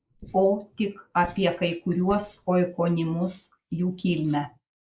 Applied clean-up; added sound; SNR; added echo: neural mask model Resemble Enhance denoiser.